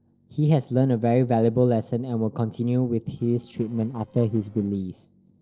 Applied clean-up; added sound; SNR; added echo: neural separator model SepFormer DNS4.